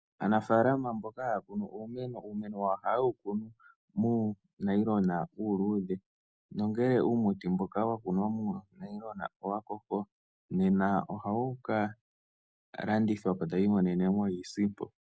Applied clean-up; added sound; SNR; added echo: none; none; none; none.